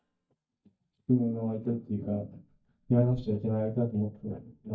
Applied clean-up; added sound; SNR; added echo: neural mask model DeepFilterNet 3.